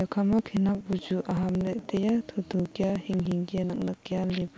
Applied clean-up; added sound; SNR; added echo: none; none; none; none.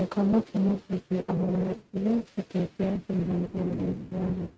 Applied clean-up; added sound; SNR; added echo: neural mask model RNNoise.